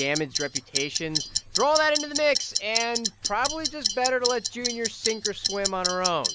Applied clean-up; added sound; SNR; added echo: none; Clock; 3 dB; none.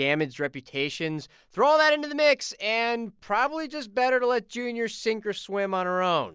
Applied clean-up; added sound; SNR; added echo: none; none; none; none.